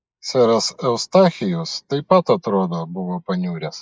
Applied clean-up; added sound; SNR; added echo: neural mask model Resemble Enhance denoiser.